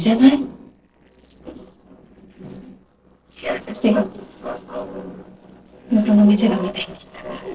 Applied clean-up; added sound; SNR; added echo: neural separator model SepFormer DNS4.